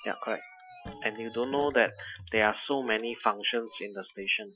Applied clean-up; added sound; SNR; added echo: classical method Wiener filter.